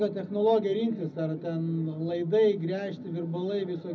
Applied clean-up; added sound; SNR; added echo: none; none; none; reverberation time 0.4 s.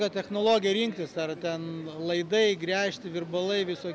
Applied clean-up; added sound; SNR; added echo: none; none; none; none.